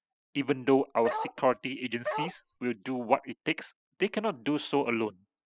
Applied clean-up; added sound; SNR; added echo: classical method spectral subtraction.